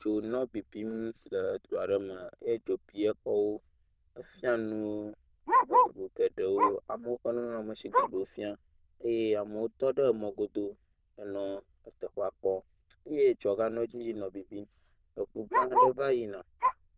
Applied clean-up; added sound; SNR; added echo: neural diffusion model UNIVERSE++.